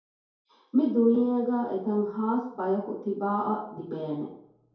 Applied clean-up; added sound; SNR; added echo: none; none; none; reverberation time 2.4 s.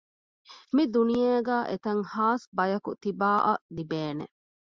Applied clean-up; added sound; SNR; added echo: none; none; none; none.